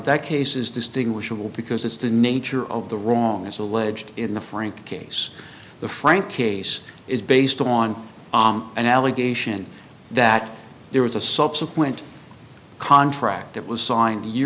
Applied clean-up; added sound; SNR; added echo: none; none; none; none.